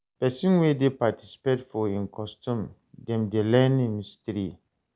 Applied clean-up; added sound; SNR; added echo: none; none; none; none.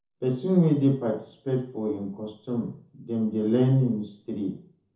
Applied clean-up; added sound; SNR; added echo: none; none; none; reverberation time 0.6 s.